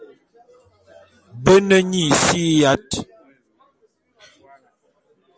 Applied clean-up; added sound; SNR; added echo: none; none; none; none.